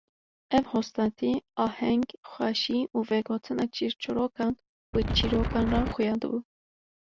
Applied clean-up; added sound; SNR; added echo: none; Wind; 1 dB; none.